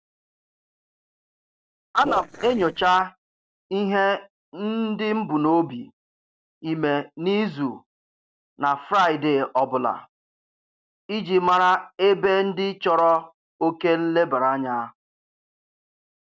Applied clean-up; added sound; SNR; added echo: neural separator model SepFormer DNS4.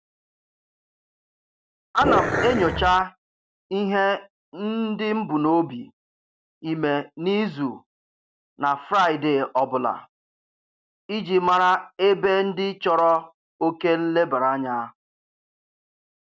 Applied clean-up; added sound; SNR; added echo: none; Growling; 0 dB; none.